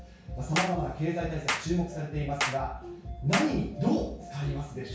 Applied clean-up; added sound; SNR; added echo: none; Clapping; 6 dB; reverberation time 0.6 s.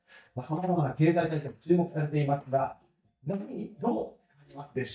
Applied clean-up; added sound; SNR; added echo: neural mask model DeepFilterNet 3.